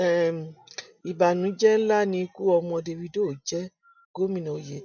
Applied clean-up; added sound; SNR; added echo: none; none; none; none.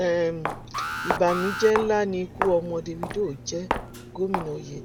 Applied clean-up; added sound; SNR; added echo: none; Alarm + Walk, footsteps; 6 dB; none.